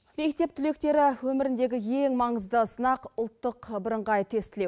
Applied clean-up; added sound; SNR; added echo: none; none; none; none.